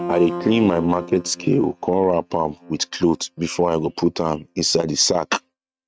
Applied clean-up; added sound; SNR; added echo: neural mask model RNNoise.